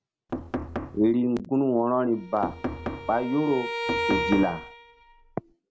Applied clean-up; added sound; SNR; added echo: none; Bowed string instrument + Knock; 5 dB; none.